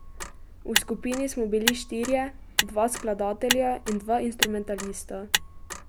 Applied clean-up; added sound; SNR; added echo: none; Motor vehicle (road); 3 dB; none.